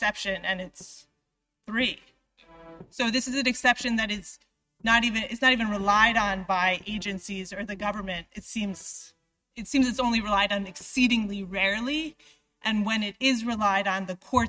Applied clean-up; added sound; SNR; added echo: neural mask model RNNoise.